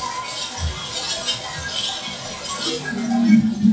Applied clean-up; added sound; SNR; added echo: classical method WPE with log-MMSE.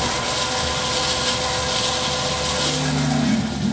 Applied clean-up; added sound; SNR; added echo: none; Sawing; -4 dB; reverberation time 0.4 s.